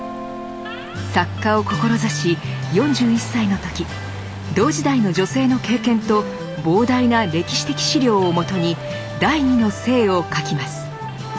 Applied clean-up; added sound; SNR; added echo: none; Waves, surf; 19 dB; none.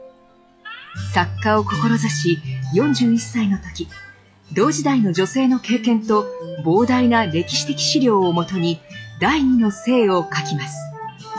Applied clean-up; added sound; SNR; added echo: classical method log-MMSE.